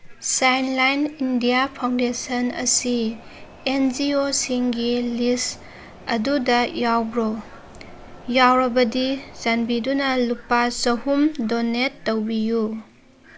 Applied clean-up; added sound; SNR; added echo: none; Mechanisms; 19 dB; none.